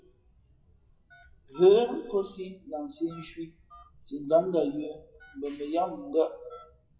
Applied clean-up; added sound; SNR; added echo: classical method WPE with log-MMSE.